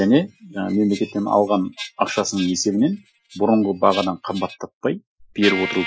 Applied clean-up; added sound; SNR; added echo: classical method Wiener filter.